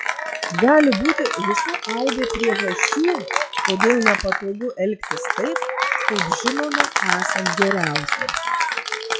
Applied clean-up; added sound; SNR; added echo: classical method log-MMSE.